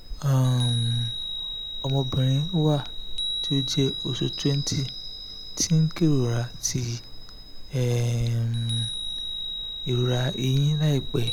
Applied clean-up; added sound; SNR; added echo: none; Chime; 7 dB; none.